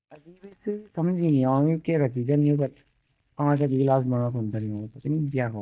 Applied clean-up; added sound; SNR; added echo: neural mask model DeepFilterNet 3.